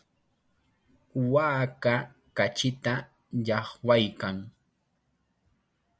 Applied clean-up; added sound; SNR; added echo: none; none; none; none.